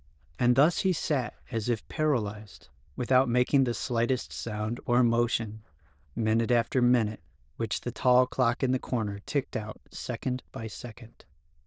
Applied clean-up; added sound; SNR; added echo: neural diffusion model UNIVERSE++.